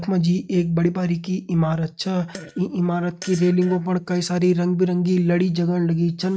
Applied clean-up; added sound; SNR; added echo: neural mask model RNNoise.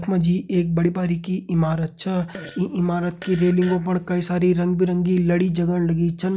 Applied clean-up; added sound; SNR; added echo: none; Fart; 17 dB; none.